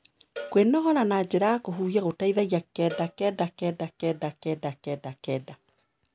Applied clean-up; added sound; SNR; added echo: none; Cowbell; 19 dB; none.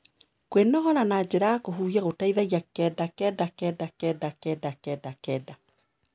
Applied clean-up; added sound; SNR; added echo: none; none; none; none.